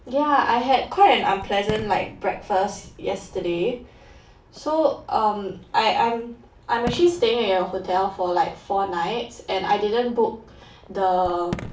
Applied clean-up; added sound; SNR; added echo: none; Fireworks; 18 dB; reverberation time 0.3 s.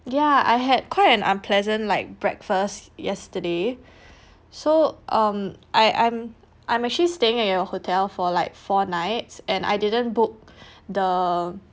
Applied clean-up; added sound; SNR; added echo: none; none; none; none.